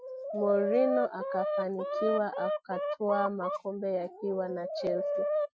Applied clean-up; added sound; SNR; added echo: classical method Wiener filter.